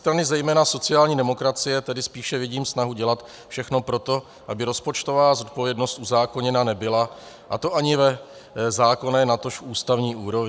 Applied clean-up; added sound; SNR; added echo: none; none; none; none.